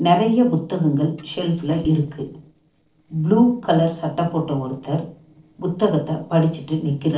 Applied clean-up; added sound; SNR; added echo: neural separator model SepFormer DNS4.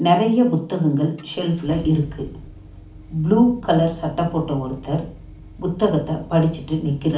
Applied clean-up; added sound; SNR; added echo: none; Engine starting / Car; 19 dB; reverberation time 0.4 s.